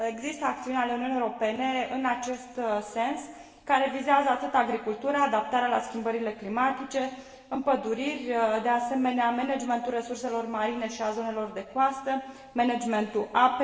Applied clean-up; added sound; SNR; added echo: none; none; none; reverberation time 1.3 s.